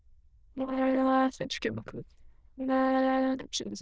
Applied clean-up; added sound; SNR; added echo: neural diffusion model UNIVERSE++.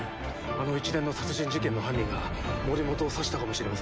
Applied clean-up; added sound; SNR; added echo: none; none; none; none.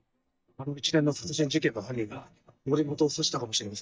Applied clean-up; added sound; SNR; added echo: neural mask model DeepFilterNet 3.